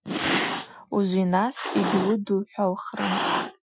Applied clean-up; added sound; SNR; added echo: classical method Wiener filter.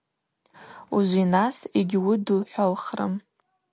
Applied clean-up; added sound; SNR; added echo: none; none; none; none.